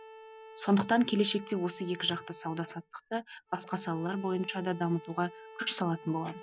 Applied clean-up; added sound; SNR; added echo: none; Bowed string instrument; 18 dB; none.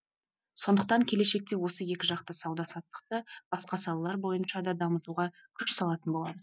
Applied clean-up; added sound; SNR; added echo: none; none; none; none.